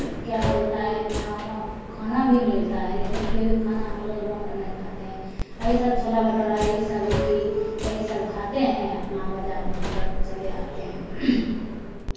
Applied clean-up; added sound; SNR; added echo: none; Subway, metro, underground; 2 dB; reverberation time 1.3 s.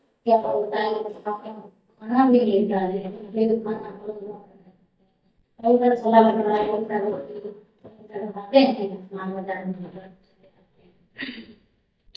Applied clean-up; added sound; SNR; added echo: neural mask model DeepFilterNet 3.